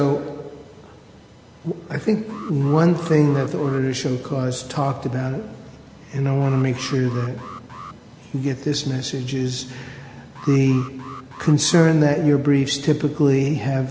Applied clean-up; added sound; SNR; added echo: none; Alarm; 18 dB; none.